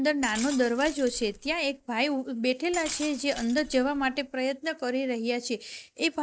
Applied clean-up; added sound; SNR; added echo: none; Glass; 13 dB; none.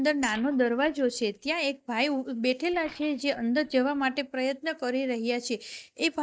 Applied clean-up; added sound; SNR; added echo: neural mask model DeepFilterNet 3.